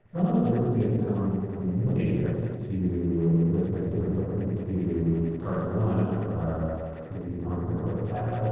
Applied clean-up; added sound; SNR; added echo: neural separator model SepFormer DNS4.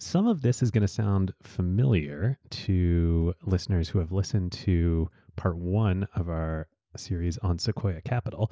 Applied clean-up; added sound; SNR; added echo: none; none; none; none.